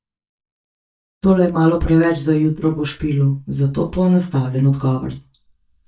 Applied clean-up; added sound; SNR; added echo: neural mask model DeepFilterNet 3.